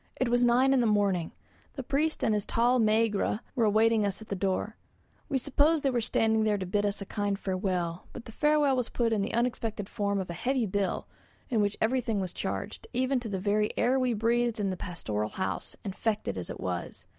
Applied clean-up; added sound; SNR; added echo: none; none; none; none.